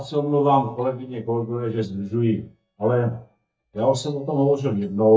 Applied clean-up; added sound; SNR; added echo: neural mask model DeepFilterNet 3.